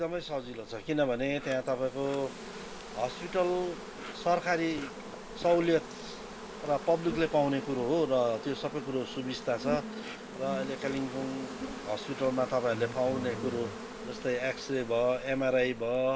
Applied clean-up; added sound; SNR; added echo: none; Insect; 10 dB; none.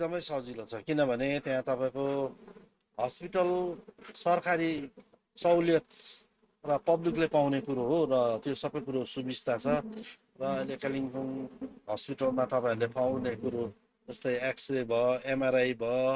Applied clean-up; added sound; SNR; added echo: neural mask model RNNoise.